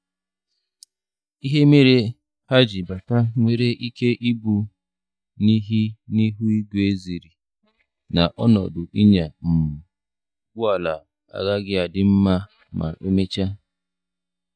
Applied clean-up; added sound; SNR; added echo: neural mask model DeepFilterNet 3.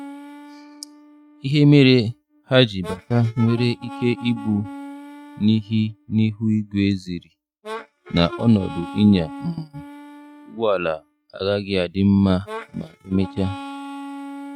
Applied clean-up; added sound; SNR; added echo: neural mask model RNNoise.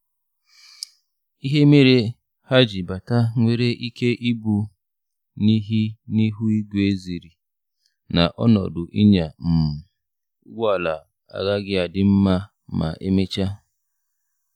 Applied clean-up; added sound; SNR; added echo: none; none; none; none.